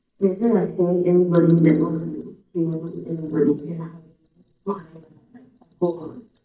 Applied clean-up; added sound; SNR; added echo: neural mask model DeepFilterNet 3.